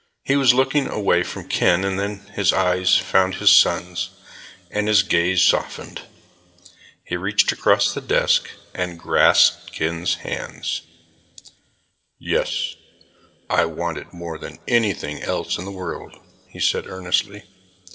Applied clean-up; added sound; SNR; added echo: none; none; none; reverberation time 2.3 s.